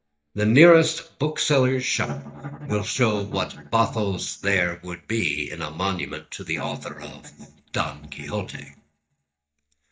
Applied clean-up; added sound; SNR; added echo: neural mask model DeepFilterNet 3.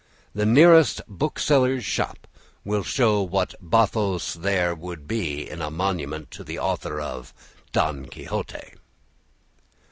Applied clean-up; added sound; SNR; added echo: none; none; none; none.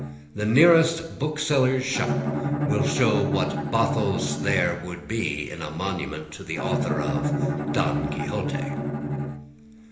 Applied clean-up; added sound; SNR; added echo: none; Bowed string instrument; 2 dB; reverberation time 1.0 s.